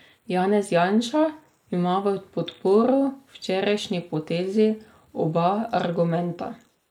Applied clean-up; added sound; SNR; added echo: neural mask model Resemble Enhance denoiser.